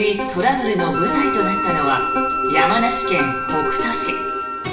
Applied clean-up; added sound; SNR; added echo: none; Wind instrument, woodwind instrument; 4 dB; reverberation time 0.7 s.